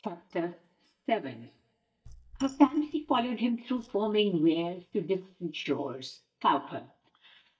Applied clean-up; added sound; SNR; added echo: neural mask model DeepFilterNet 3.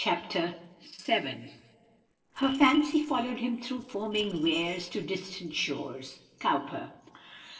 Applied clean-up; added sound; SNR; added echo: neural separator model SepFormer DNS4.